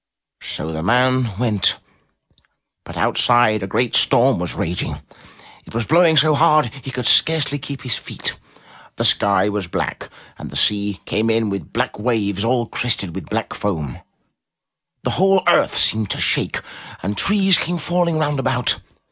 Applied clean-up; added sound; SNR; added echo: none; none; none; none.